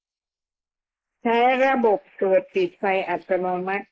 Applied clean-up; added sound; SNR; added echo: neural mask model Resemble Enhance denoiser.